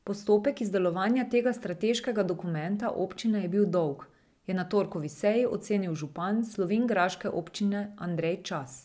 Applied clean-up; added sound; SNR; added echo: none; none; none; none.